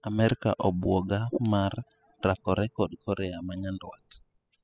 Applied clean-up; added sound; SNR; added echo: classical method spectral subtraction.